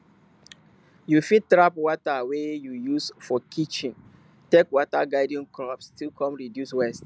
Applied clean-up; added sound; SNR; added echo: none; none; none; none.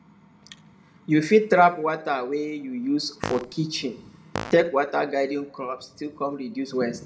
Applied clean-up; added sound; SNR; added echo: none; Fart; 7 dB; reverberation time 0.5 s.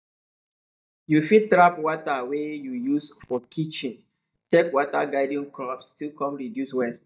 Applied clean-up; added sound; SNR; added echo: neural mask model DeepFilterNet 3.